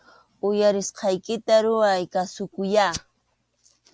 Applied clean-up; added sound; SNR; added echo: none; none; none; none.